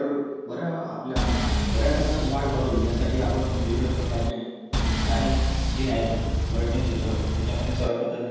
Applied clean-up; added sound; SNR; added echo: none; Engine; -4 dB; reverberation time 1.2 s.